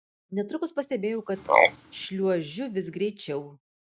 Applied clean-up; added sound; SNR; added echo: none; Frog; -3 dB; none.